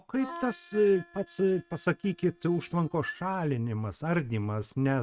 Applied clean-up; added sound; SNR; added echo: neural mask model RNNoise.